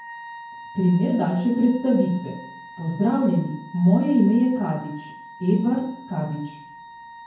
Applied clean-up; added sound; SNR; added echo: none; Wind instrument, woodwind instrument; 19 dB; reverberation time 0.9 s.